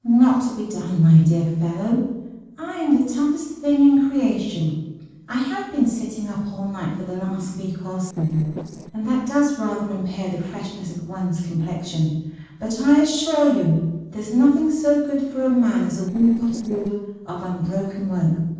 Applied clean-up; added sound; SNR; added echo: neural separator model SepFormer DNS4.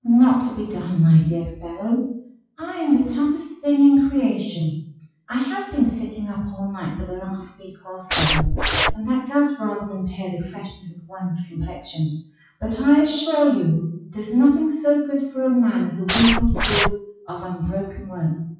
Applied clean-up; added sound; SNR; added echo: classical method WPE with log-MMSE.